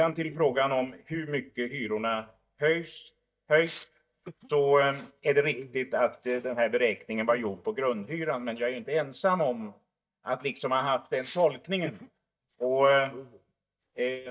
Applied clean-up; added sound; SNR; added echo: neural mask model DeepFilterNet 3.